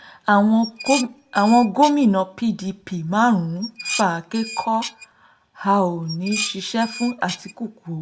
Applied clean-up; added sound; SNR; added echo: none; Dishes, pots, and pans; 12 dB; reverberation time 0.3 s.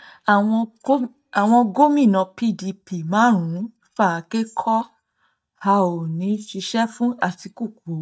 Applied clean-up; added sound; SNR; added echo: neural mask model DeepFilterNet 3.